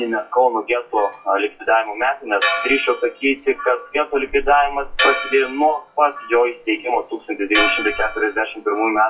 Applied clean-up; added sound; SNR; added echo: classical method WPE with log-MMSE.